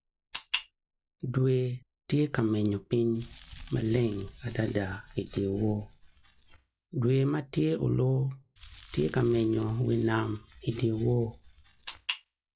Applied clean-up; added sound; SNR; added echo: classical method log-MMSE.